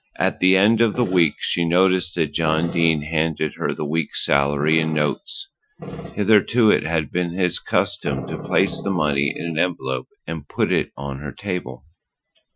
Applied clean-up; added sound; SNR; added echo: classical method Wiener filter.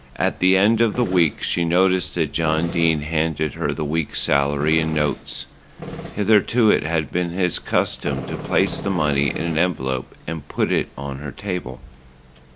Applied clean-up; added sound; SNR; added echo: none; Tools; 15 dB; none.